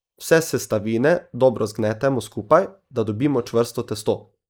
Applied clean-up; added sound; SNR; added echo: neural mask model Resemble Enhance denoiser.